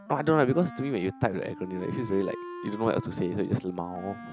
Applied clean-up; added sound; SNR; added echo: none; Wind instrument, woodwind instrument; 14 dB; none.